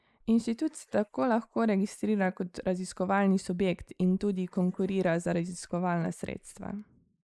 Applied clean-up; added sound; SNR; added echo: neural mask model Resemble Enhance denoiser.